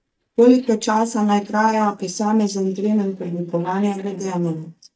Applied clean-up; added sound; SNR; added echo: neural mask model DeepFilterNet 3.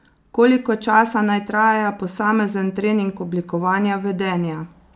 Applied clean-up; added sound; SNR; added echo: none; none; none; none.